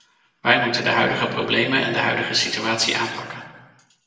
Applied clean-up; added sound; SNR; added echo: none; none; none; reverberation time 1.2 s.